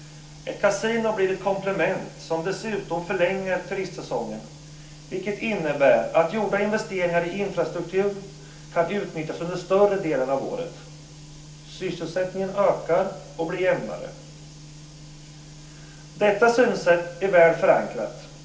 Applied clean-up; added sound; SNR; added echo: none; none; none; reverberation time 0.4 s.